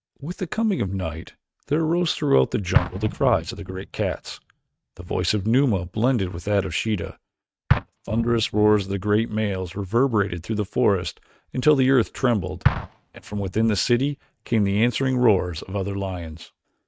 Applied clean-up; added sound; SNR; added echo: neural mask model RNNoise.